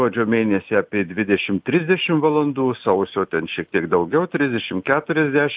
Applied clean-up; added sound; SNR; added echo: none; none; none; none.